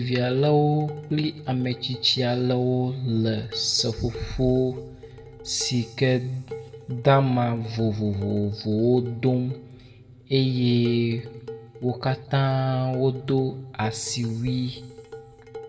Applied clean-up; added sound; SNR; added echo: none; Dishes, pots, and pans; 19 dB; reverberation time 1.0 s.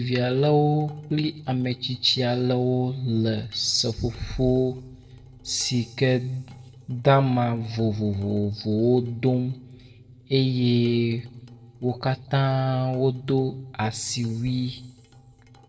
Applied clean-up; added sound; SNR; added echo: neural separator model SepFormer DNS4.